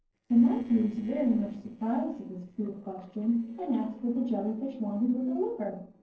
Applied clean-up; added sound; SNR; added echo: neural separator model SepFormer DNS4.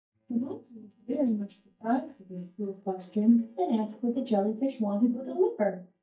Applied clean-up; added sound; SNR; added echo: neural mask model DeepFilterNet 3.